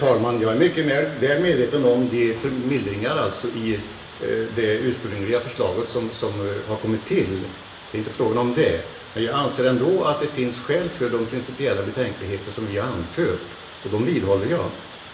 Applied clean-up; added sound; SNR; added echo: none; Water; 18 dB; reverberation time 0.7 s.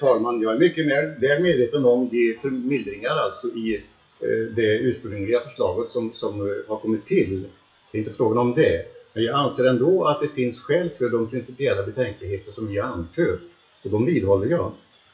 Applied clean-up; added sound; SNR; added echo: classical method WPE with log-MMSE.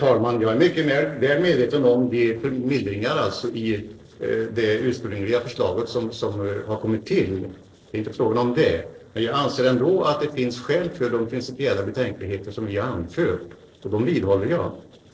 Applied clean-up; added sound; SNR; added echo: neural separator model SepFormer DNS4.